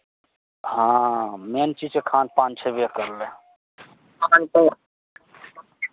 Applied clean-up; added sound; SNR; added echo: none; none; none; none.